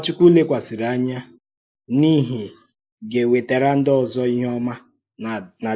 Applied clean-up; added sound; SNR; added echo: neural mask model Resemble Enhance denoiser.